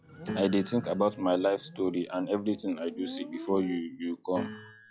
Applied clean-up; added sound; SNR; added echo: classical method log-MMSE.